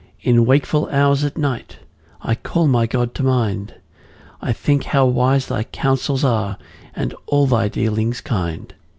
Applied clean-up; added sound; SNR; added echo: none; none; none; none.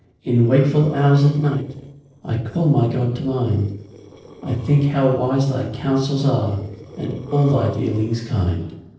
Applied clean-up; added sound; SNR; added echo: neural separator model SepFormer DNS4.